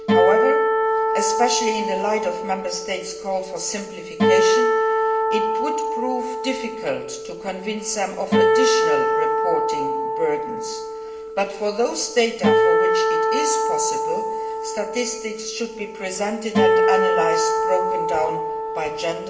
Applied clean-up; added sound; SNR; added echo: none; Acoustic guitar; -5 dB; reverberation time 2.0 s.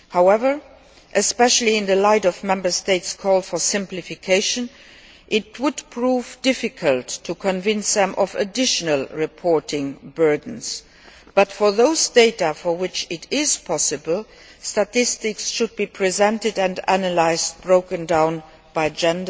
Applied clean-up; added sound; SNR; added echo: none; none; none; none.